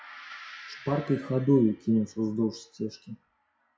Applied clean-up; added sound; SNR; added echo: classical method WPE with log-MMSE.